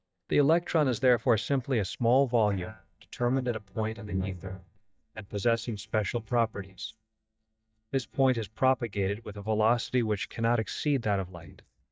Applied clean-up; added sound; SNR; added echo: neural mask model DeepFilterNet 3.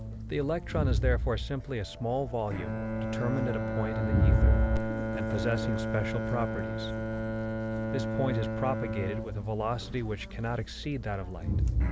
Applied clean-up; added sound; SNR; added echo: none; Crowd + Bowed string instrument; -4 dB; none.